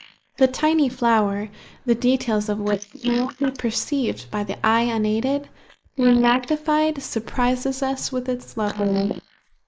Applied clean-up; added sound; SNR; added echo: neural mask model Resemble Enhance denoiser.